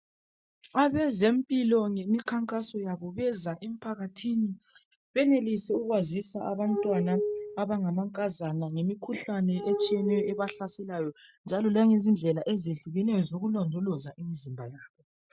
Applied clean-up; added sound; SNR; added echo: neural mask model RNNoise.